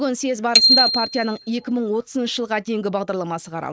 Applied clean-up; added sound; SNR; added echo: neural mask model RNNoise.